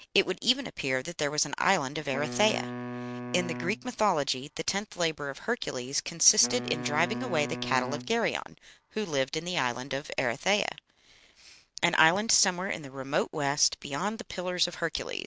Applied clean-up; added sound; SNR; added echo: none; Wind instrument, woodwind instrument; 9 dB; none.